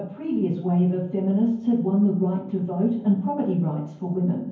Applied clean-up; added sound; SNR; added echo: none; none; none; reverberation time 0.9 s.